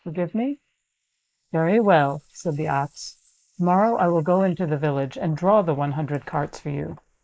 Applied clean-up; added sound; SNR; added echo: neural mask model Resemble Enhance denoiser.